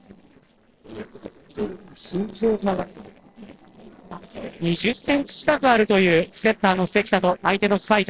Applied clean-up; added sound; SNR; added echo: neural separator model SepFormer DNS4.